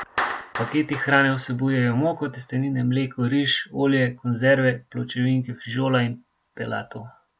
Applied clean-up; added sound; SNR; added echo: none; Clapping; 15 dB; none.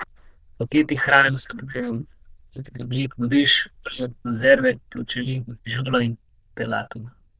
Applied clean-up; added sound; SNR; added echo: neural diffusion model UNIVERSE++.